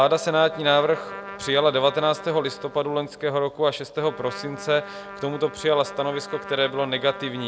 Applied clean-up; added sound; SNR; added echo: none; Trumpet; 15 dB; none.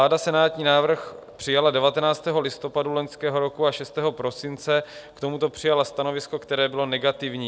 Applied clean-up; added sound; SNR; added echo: none; none; none; none.